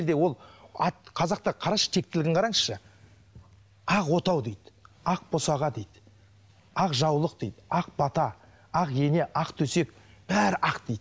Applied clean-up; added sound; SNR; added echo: none; none; none; none.